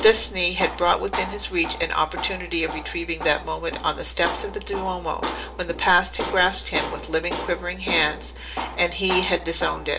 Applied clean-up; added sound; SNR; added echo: none; Tools; 9 dB; reverberation time 0.4 s.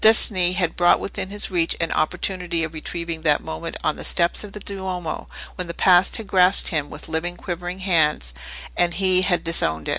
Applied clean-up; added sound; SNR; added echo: none; none; none; none.